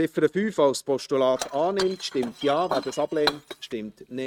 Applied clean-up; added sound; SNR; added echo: neural mask model RNNoise.